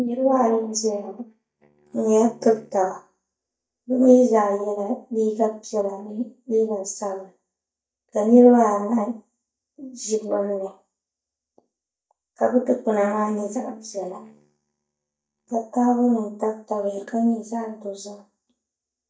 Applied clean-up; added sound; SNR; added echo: neural mask model DeepFilterNet 3.